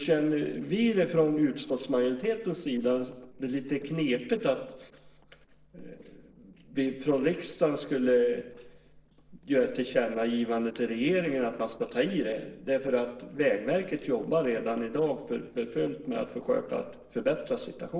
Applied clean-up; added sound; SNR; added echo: neural separator model SepFormer DNS4.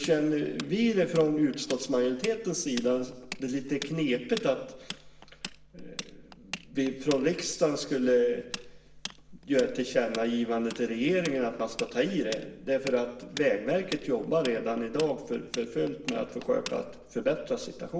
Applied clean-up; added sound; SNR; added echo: none; Tools; 16 dB; reverberation time 0.9 s.